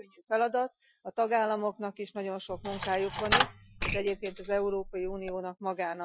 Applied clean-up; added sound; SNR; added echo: classical method Wiener filter.